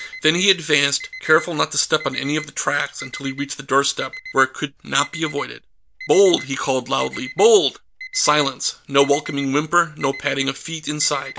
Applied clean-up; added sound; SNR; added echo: none; Alarm; 17 dB; none.